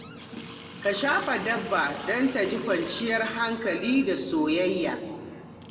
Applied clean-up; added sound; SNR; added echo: none; Water tap, faucet; 14 dB; reverberation time 1.8 s.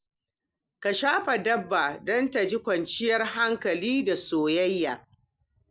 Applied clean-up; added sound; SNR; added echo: none; none; none; none.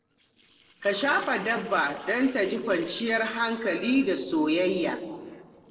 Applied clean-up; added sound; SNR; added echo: neural separator model SepFormer DNS4.